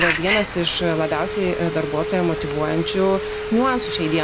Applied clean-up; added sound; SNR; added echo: none; Telephone; 4 dB; none.